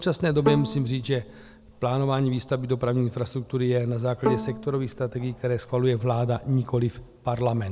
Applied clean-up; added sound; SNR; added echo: none; Bowed string instrument; 8 dB; none.